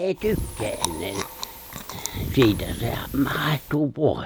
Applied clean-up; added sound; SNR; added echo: none; Chewing, mastication; 7 dB; none.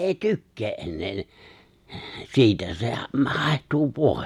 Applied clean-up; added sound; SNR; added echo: none; none; none; none.